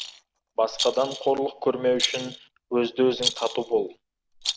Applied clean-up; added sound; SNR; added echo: none; Rattle; 8 dB; none.